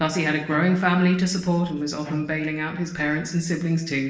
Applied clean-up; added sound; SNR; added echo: none; Bowed string instrument; 17 dB; reverberation time 0.8 s.